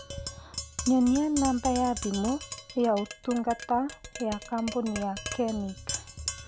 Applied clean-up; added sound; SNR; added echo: none; Tap; 9 dB; none.